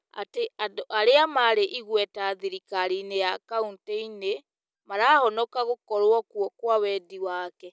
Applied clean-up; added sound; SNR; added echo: none; none; none; none.